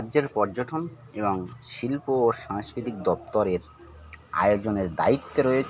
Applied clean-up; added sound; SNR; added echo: none; none; none; none.